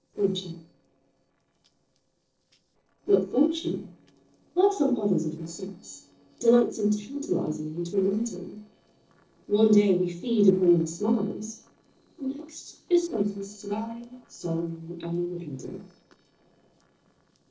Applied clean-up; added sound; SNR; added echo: neural separator model SepFormer DNS4.